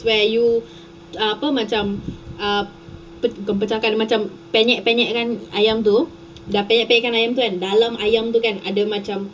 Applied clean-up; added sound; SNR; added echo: none; none; none; reverberation time 0.2 s.